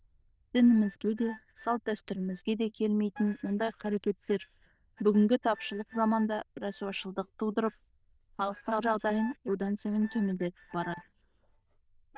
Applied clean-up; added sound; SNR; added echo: neural diffusion model UNIVERSE++.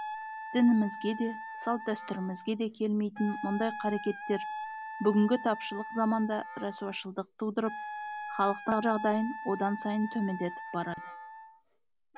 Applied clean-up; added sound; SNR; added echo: none; Wind instrument, woodwind instrument; 10 dB; none.